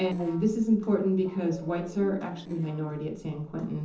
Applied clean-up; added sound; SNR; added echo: neural separator model SepFormer DNS4.